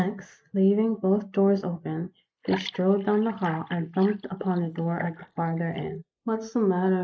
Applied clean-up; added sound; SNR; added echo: neural mask model Resemble Enhance denoiser.